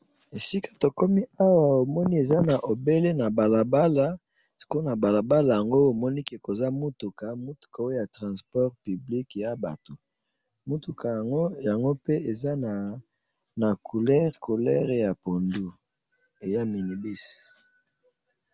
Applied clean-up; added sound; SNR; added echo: none; none; none; none.